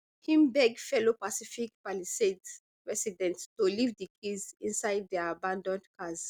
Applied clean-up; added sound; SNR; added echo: none; none; none; none.